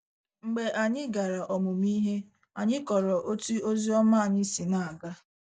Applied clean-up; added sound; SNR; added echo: none; none; none; none.